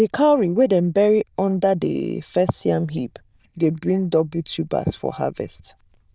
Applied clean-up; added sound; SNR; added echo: neural diffusion model UNIVERSE++.